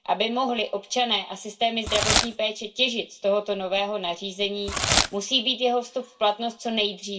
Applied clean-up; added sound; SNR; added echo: none; Packing tape, duct tape / Tearing; 3 dB; reverberation time 0.2 s.